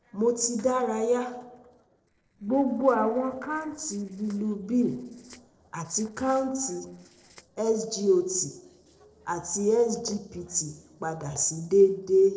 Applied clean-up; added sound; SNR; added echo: neural separator model SepFormer DNS4.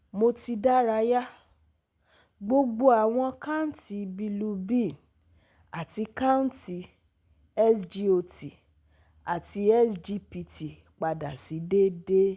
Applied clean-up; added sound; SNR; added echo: none; none; none; none.